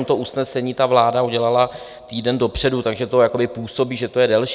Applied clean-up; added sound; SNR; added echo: none; none; none; none.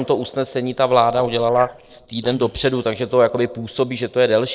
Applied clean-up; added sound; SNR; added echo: neural separator model SepFormer DNS4.